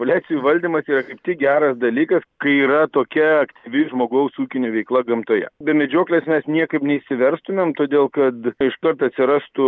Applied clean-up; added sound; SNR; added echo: none; none; none; none.